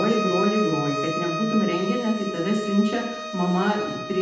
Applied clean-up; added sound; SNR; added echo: none; Bowed string instrument; 7 dB; reverberation time 0.8 s.